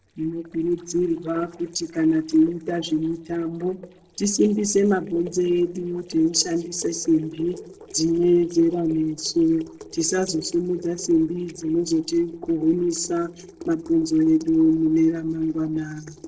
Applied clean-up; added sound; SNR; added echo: neural separator model SepFormer DNS4.